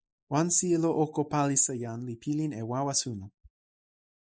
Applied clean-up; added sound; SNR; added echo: neural mask model Resemble Enhance denoiser.